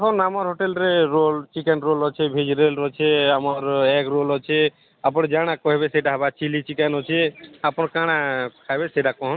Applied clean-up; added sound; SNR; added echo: none; none; none; none.